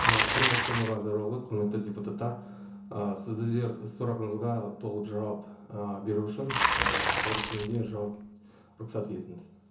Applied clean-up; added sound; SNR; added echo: none; Bicycle; 1 dB; reverberation time 0.8 s.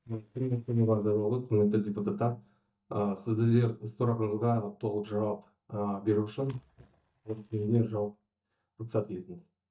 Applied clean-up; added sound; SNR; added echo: neural mask model DeepFilterNet 3.